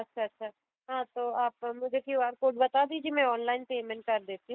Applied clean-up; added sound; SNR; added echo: neural mask model Resemble Enhance denoiser.